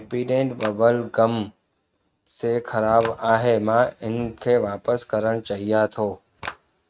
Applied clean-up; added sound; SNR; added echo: neural mask model RNNoise.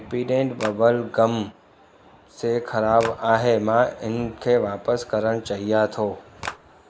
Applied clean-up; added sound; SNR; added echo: none; Clapping; 11 dB; none.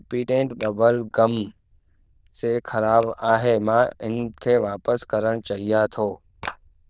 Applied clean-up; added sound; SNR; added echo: neural diffusion model UNIVERSE++.